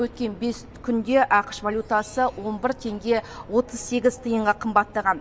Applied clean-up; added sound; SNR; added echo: none; none; none; none.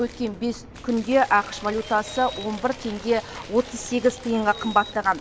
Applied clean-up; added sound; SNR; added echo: none; Bird vocalization, bird call, bird song + Applause / Crowd / Cheering; 17 dB; none.